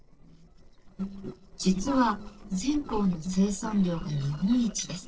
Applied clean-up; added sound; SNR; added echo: neural separator model SepFormer DNS4.